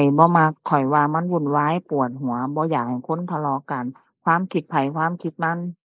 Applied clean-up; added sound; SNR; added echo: neural mask model Resemble Enhance denoiser.